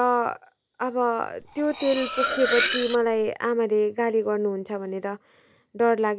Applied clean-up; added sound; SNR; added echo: none; Cutlery, silverware; 4 dB; none.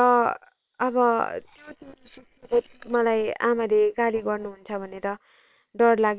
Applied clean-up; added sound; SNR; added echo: neural separator model SepFormer WHAM!.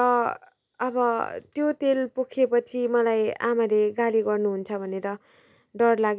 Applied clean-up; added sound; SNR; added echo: none; none; none; none.